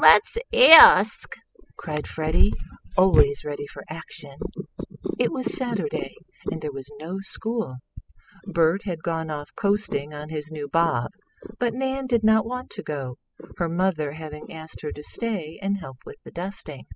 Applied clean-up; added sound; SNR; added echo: classical method spectral subtraction.